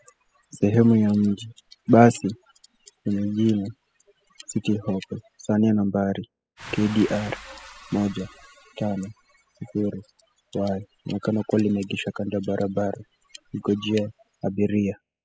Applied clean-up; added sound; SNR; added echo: classical method spectral subtraction.